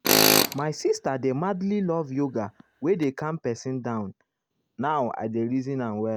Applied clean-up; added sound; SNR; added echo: none; Tools; -1 dB; none.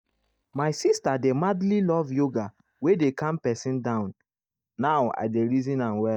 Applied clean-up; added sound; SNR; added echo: neural mask model DeepFilterNet 3.